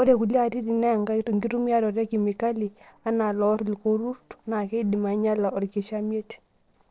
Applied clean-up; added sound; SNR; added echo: neural separator model SepFormer DNS4.